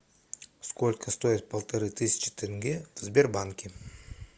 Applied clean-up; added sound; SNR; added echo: none; none; none; none.